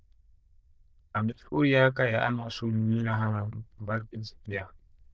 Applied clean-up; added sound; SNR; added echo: neural diffusion model UNIVERSE++.